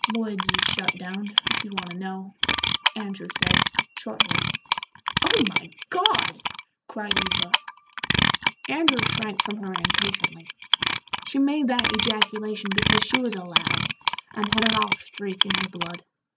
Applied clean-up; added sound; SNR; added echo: none; Clock; -4 dB; none.